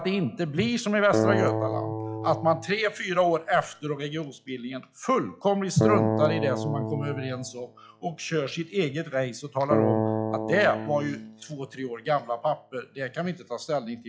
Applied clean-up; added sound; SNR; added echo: classical method log-MMSE.